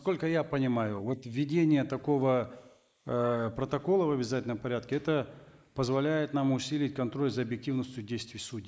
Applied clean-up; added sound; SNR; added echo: neural mask model Resemble Enhance denoiser.